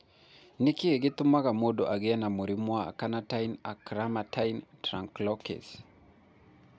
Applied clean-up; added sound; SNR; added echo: none; none; none; none.